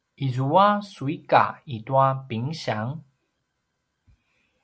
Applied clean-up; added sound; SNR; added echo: none; none; none; none.